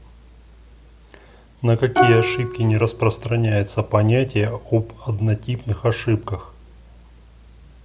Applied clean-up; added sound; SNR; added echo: none; Plucked string instrument; 3 dB; none.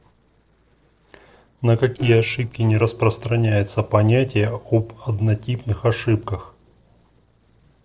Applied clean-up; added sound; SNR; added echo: neural separator model SepFormer DNS4.